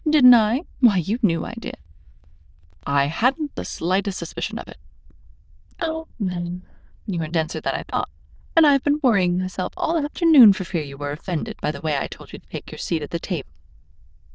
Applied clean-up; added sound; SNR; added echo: neural diffusion model UNIVERSE++.